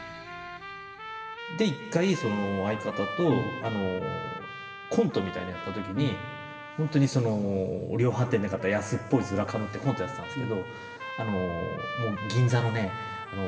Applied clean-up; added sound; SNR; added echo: none; Trumpet; 11 dB; reverberation time 2.5 s.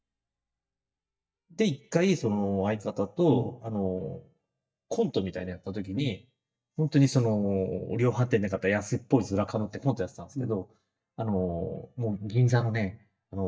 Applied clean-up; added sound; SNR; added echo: neural mask model DeepFilterNet 3.